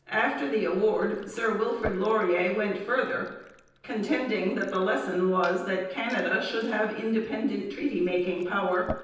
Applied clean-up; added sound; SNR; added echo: none; Liquid; 18 dB; reverberation time 0.9 s.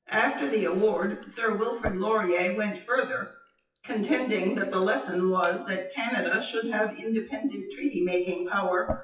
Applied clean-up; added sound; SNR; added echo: classical method WPE with log-MMSE.